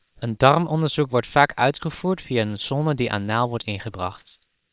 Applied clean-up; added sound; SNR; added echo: neural separator model SepFormer WHAM!.